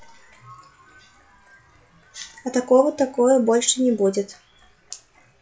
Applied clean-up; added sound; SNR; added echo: classical method log-MMSE.